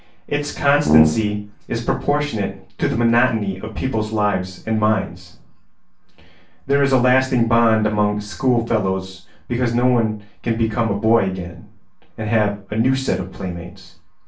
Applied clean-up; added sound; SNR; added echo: none; Brass instrument; 0 dB; reverberation time 0.3 s.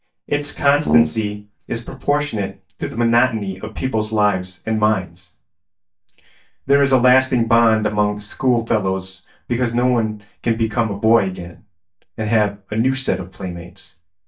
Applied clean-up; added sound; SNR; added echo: neural mask model DeepFilterNet 3.